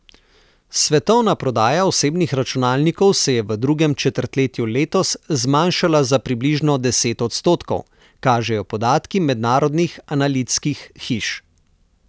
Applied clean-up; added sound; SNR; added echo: none; none; none; none.